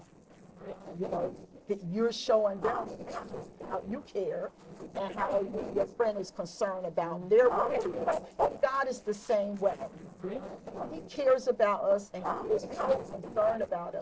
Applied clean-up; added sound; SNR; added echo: neural separator model SepFormer DNS4.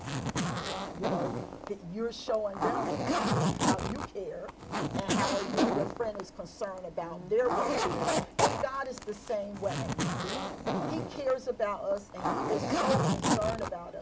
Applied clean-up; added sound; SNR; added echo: none; Zipper (clothing); -3 dB; none.